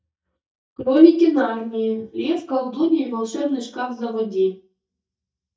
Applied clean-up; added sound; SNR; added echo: neural mask model DeepFilterNet 3.